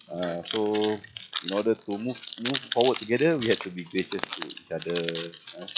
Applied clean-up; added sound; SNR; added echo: classical method log-MMSE.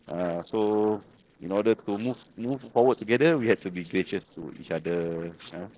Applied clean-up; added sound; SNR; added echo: neural separator model SepFormer DNS4.